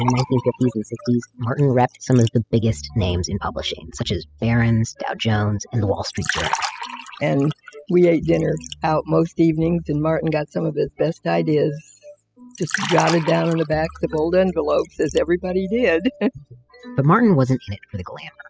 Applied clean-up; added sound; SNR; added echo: classical method spectral subtraction.